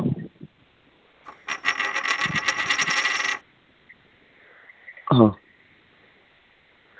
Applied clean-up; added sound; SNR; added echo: none; Coin (dropping); -4 dB; none.